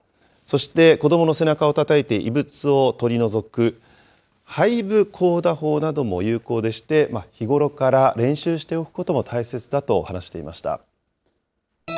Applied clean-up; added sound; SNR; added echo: none; none; none; none.